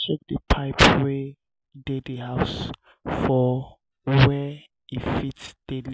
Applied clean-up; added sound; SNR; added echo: none; none; none; none.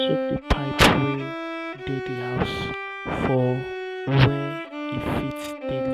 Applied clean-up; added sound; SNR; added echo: none; Bowed string instrument; 5 dB; none.